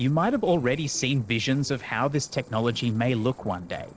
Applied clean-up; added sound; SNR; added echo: neural separator model SepFormer DNS4.